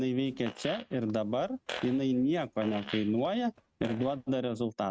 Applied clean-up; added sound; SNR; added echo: neural mask model RNNoise.